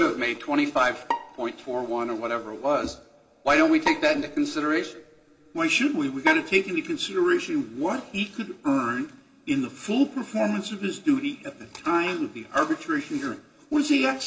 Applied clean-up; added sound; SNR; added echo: none; Bowed string instrument; 12 dB; reverberation time 1.8 s.